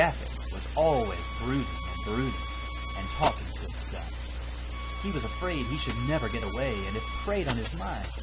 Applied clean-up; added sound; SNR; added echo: none; Bowed string instrument; 11 dB; none.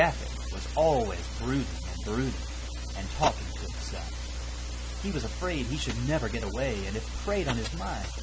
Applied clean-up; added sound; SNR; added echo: none; none; none; none.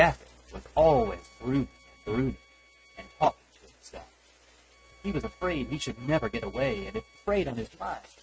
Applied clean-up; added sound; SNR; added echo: neural mask model RNNoise.